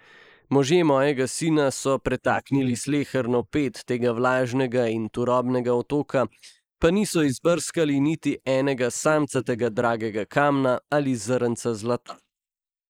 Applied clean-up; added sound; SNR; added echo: neural mask model Resemble Enhance denoiser.